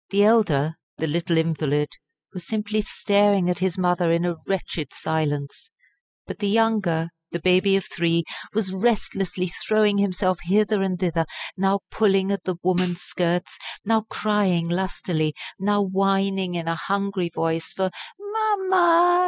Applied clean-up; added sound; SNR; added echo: classical method spectral subtraction.